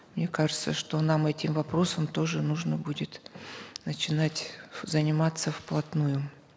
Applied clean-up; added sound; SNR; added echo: none; none; none; none.